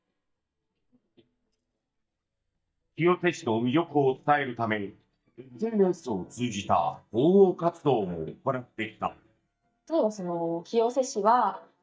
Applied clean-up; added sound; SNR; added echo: neural mask model DeepFilterNet 3.